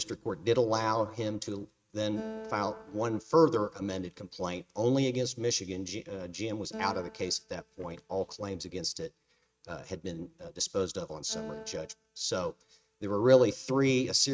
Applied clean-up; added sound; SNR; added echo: neural mask model RNNoise.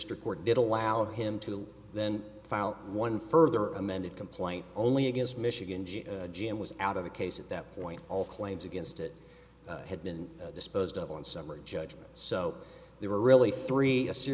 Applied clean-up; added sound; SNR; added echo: none; none; none; none.